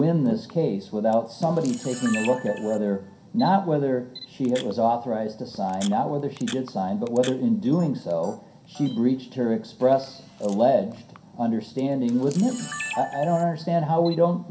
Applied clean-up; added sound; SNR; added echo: none; Camera; 17 dB; reverberation time 0.3 s.